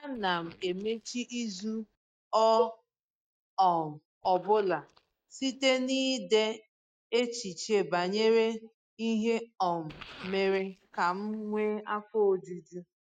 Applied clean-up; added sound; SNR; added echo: neural mask model DeepFilterNet 3.